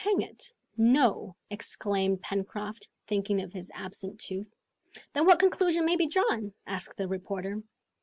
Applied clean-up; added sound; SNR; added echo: none; none; none; none.